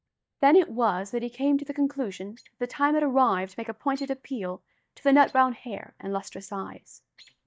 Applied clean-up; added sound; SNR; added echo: neural mask model DeepFilterNet 3.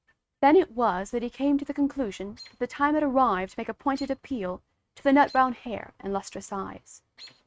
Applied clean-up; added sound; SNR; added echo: neural mask model RNNoise.